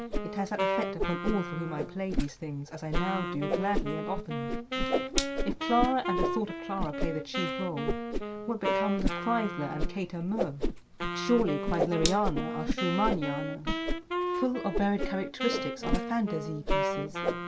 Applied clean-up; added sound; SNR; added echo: none; Whoosh, swoosh, swish + Wind instrument, woodwind instrument; -1 dB; none.